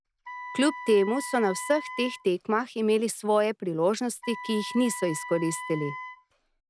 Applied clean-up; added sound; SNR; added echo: none; Wind instrument, woodwind instrument; 12 dB; none.